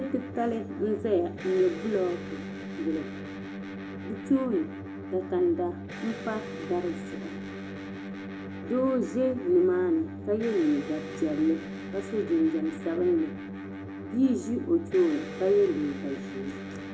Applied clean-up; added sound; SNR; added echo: none; Electric guitar; 9 dB; reverberation time 0.4 s.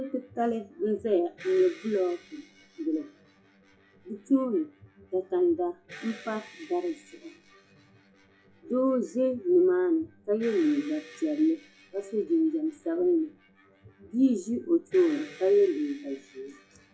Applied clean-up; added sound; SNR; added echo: classical method WPE with log-MMSE.